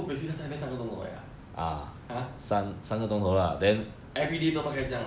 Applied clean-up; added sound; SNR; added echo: none; none; none; none.